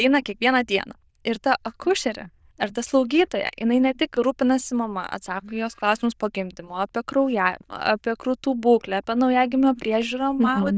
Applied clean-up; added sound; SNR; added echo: neural diffusion model UNIVERSE++.